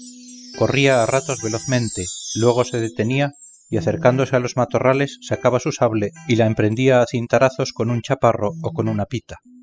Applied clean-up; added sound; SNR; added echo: classical method spectral subtraction.